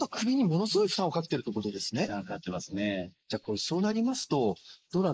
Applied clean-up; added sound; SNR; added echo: neural mask model Resemble Enhance denoiser.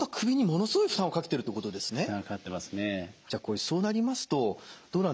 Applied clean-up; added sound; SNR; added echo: none; none; none; none.